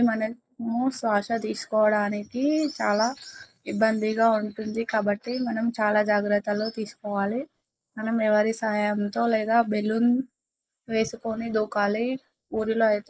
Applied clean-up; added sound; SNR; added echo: neural mask model Resemble Enhance denoiser.